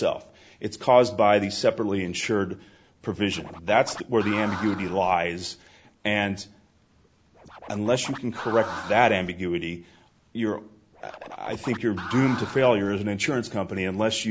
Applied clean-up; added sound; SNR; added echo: none; Scratching (performance technique); 12 dB; none.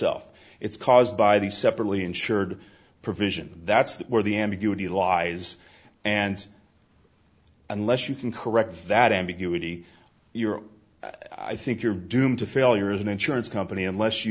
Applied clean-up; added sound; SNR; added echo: none; none; none; none.